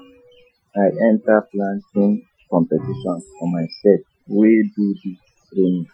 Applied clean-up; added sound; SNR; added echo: classical method Wiener filter.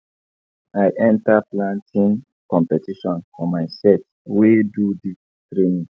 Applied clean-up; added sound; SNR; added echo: none; none; none; none.